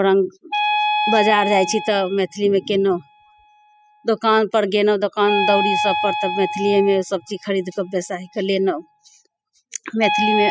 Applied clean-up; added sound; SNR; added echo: classical method spectral subtraction.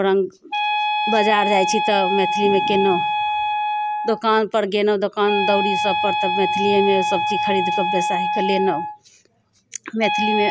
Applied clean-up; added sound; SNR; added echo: none; Wind instrument, woodwind instrument; 1 dB; none.